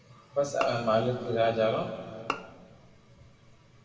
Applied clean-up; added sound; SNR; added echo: none; Bowed string instrument; 11 dB; reverberation time 2.1 s.